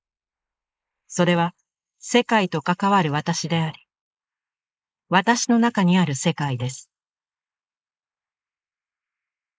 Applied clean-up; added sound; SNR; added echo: neural mask model Resemble Enhance denoiser.